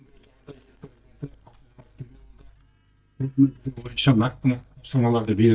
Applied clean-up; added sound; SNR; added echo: neural mask model DeepFilterNet 3.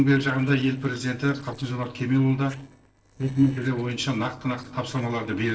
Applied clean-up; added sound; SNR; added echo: neural separator model SepFormer DNS4.